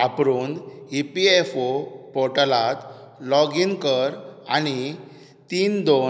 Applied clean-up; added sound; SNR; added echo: none; none; none; none.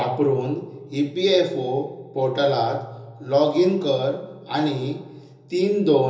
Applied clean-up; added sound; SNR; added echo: none; none; none; reverberation time 0.6 s.